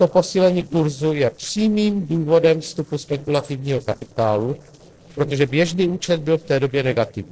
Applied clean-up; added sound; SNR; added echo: neural separator model SepFormer DNS4.